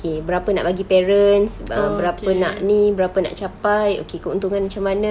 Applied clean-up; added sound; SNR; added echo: none; none; none; none.